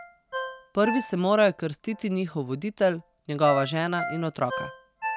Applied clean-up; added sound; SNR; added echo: none; Ringtone; 10 dB; none.